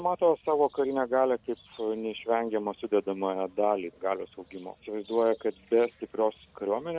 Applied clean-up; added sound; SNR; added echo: none; Bird vocalization, bird call, bird song; 7 dB; none.